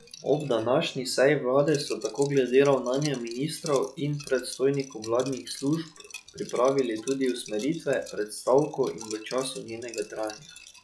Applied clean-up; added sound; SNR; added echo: classical method log-MMSE.